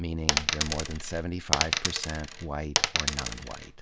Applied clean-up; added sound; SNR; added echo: none; Coin (dropping); -4 dB; none.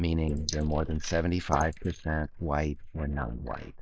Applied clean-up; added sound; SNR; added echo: neural mask model Resemble Enhance denoiser.